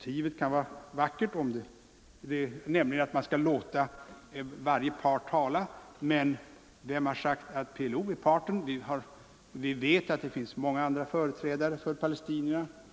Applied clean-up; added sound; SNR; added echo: none; none; none; none.